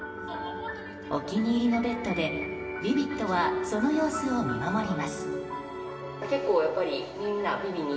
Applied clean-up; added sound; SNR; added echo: none; none; none; reverberation time 1.2 s.